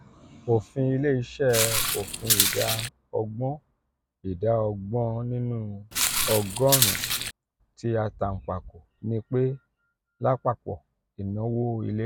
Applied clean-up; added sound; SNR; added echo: none; Walk, footsteps; -3 dB; none.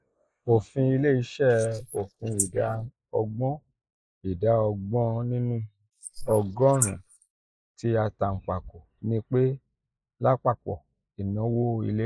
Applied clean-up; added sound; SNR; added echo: neural mask model Resemble Enhance denoiser.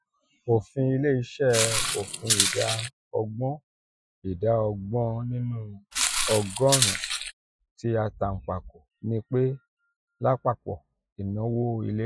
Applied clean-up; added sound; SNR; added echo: classical method Wiener filter.